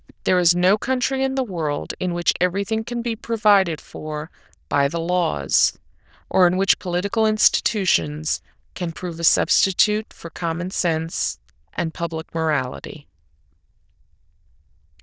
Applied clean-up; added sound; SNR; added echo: neural diffusion model UNIVERSE++.